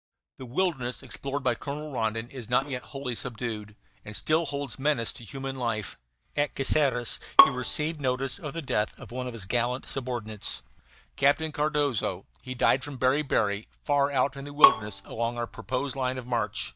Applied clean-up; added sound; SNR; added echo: neural mask model DeepFilterNet 3.